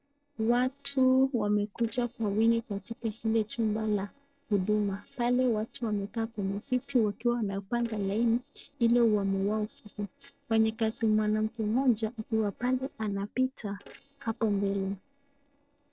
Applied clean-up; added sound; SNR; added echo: neural separator model SepFormer DNS4.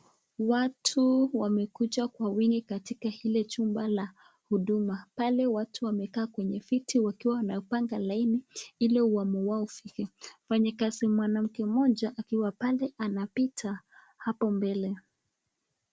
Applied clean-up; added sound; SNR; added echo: none; none; none; none.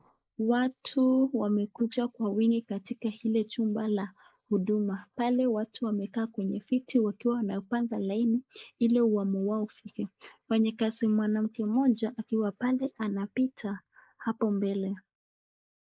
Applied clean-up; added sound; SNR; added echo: neural mask model Resemble Enhance denoiser.